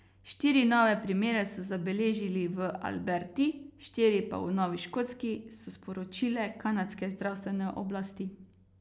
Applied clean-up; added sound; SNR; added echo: none; none; none; none.